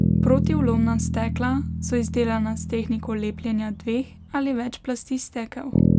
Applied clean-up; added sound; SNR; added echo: none; Bass guitar; 0 dB; none.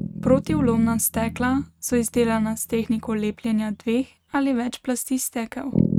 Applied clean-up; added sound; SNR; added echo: neural mask model RNNoise.